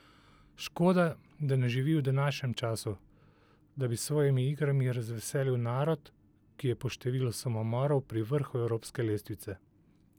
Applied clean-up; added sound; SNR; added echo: none; none; none; none.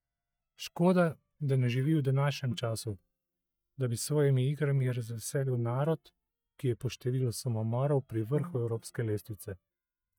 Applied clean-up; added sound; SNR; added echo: neural mask model DeepFilterNet 3.